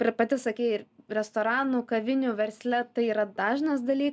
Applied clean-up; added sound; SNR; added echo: none; none; none; none.